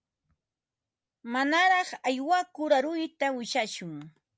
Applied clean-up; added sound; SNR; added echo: none; none; none; none.